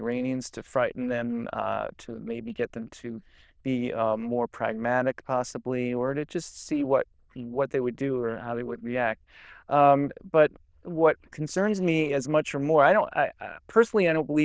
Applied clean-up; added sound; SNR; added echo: neural diffusion model UNIVERSE++.